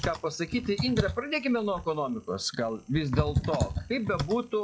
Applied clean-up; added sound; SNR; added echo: classical method log-MMSE.